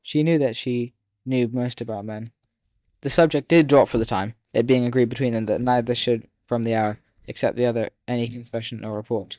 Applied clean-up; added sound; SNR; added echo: neural mask model DeepFilterNet 3.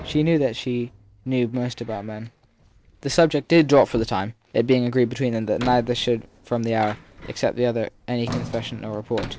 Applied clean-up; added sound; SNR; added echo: none; Door + Sliding door; 17 dB; none.